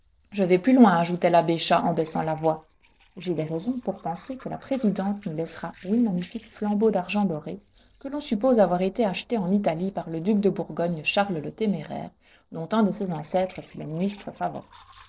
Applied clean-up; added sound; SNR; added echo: neural separator model SepFormer DNS4.